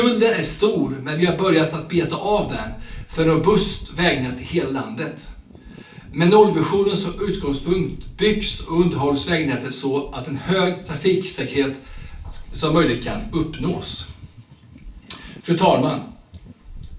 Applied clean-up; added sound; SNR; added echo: none; Wind; 16 dB; reverberation time 0.3 s.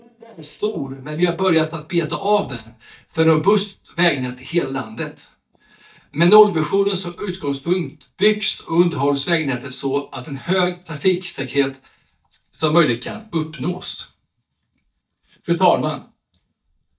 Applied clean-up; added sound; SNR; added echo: neural mask model DeepFilterNet 3.